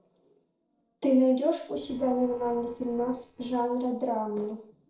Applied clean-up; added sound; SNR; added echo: neural separator model SepFormer DNS4.